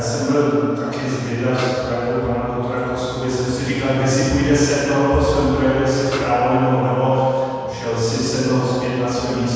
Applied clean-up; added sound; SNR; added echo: none; Snare drum; 13 dB; reverberation time 2.1 s.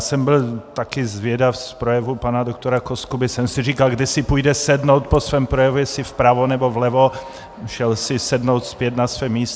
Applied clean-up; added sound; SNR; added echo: none; none; none; none.